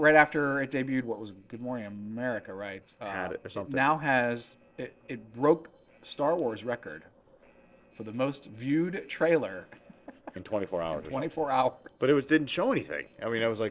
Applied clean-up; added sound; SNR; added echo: neural separator model SepFormer DNS4.